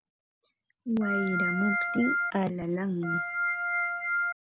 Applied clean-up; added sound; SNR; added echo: none; Organ; -3 dB; none.